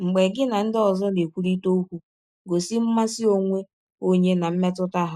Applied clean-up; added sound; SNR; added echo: neural mask model Resemble Enhance denoiser.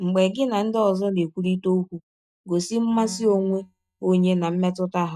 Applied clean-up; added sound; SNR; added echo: neural mask model DeepFilterNet 3.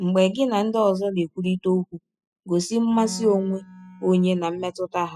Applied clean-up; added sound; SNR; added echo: classical method spectral subtraction.